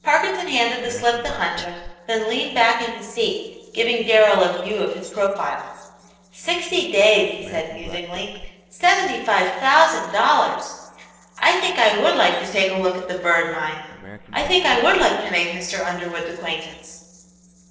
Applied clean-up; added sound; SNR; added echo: neural separator model SepFormer DNS4.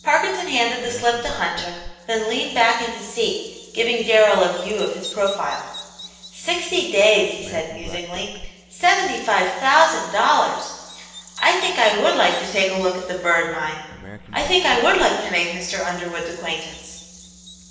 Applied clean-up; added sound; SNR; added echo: none; Bird vocalization, bird call, bird song; 18 dB; reverberation time 0.9 s.